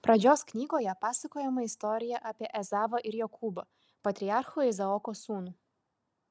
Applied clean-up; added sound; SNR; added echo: none; none; none; none.